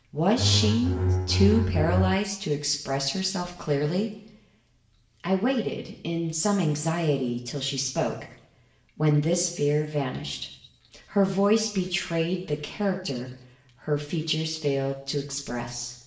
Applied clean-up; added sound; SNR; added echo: none; Bowed string instrument; -3 dB; reverberation time 0.7 s.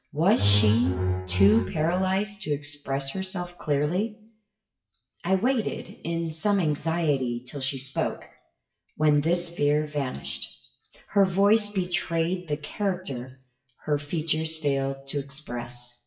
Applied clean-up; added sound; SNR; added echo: classical method WPE with log-MMSE.